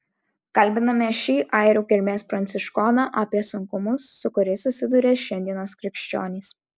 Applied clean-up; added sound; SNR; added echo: neural mask model Resemble Enhance denoiser.